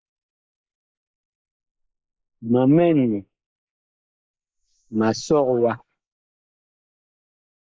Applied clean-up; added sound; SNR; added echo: neural mask model Resemble Enhance denoiser.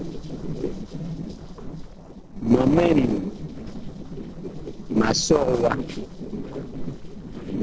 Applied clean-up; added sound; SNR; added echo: neural separator model SepFormer DNS4.